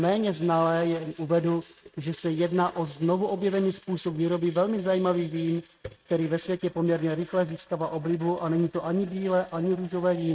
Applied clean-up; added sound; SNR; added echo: neural mask model RNNoise.